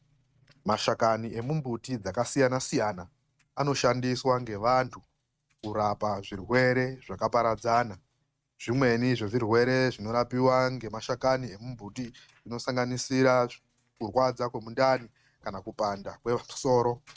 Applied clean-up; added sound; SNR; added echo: neural mask model RNNoise.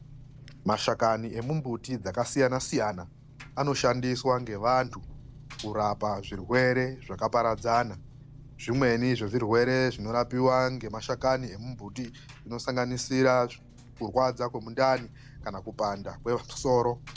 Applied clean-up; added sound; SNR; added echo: none; Engine; 18 dB; none.